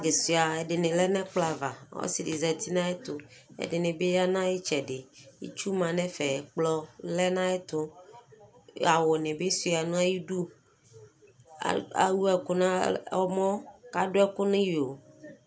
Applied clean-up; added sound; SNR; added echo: none; none; none; none.